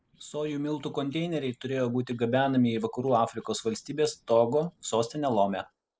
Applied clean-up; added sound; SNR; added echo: neural mask model Resemble Enhance denoiser.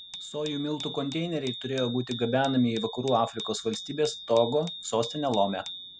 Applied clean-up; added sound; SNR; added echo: none; Bicycle bell; 12 dB; none.